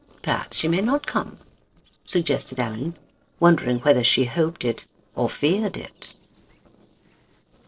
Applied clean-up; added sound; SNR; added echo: neural separator model SepFormer DNS4.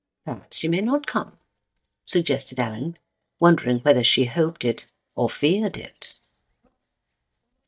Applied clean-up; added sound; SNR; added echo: neural mask model DeepFilterNet 3.